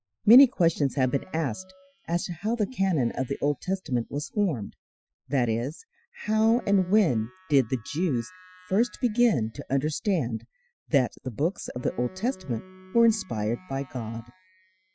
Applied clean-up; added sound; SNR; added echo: classical method Wiener filter.